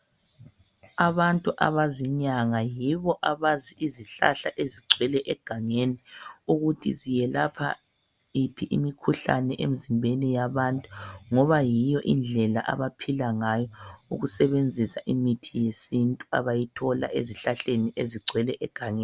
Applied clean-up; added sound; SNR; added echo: none; none; none; none.